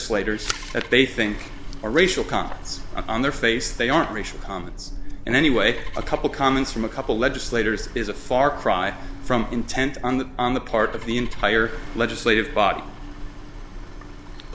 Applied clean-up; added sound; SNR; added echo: none; Engine starting + Musical instrument; 20 dB; none.